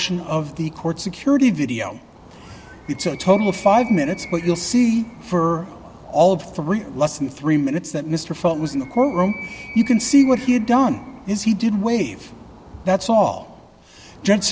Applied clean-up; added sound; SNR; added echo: none; Animal; 20 dB; none.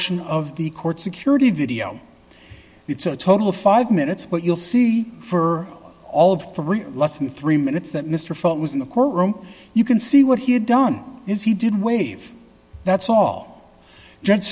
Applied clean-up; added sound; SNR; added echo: none; none; none; none.